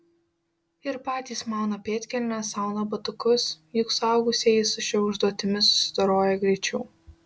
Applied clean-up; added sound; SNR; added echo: none; none; none; none.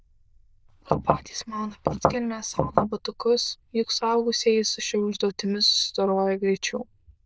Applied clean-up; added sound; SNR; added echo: neural diffusion model UNIVERSE++.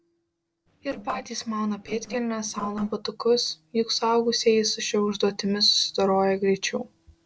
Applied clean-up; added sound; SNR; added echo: neural separator model SepFormer DNS4.